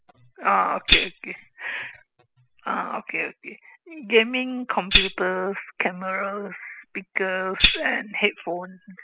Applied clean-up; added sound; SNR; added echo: classical method spectral subtraction.